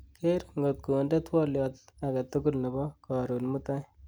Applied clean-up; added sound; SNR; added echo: none; none; none; none.